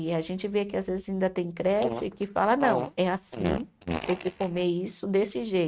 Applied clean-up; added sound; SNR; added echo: neural mask model RNNoise.